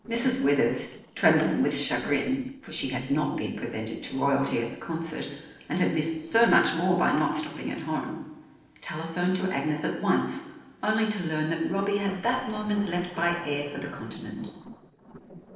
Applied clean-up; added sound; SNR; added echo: neural separator model SepFormer DNS4.